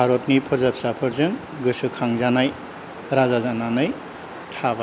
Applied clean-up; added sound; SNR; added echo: none; none; none; none.